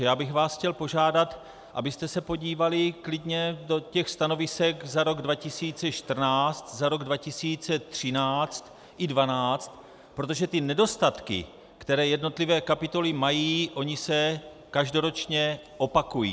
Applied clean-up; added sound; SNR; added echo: none; none; none; none.